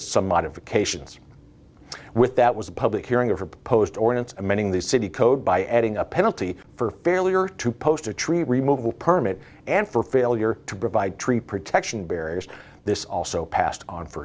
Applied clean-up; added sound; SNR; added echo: none; none; none; none.